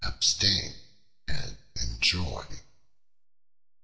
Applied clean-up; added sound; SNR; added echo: none; none; none; none.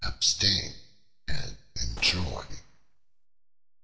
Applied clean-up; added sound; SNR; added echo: none; Gunshot, gunfire; 14 dB; none.